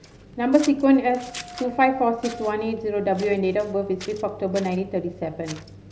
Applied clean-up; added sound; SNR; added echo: none; Wind instrument, woodwind instrument + Scissors; 19 dB; none.